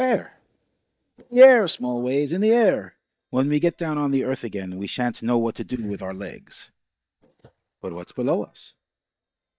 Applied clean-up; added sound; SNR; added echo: neural mask model DeepFilterNet 3.